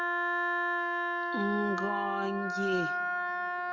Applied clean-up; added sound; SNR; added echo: none; Wind instrument, woodwind instrument; -4 dB; reverberation time 1.4 s.